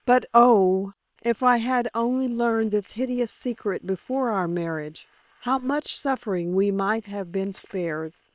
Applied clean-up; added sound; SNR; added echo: neural separator model SepFormer WHAM!.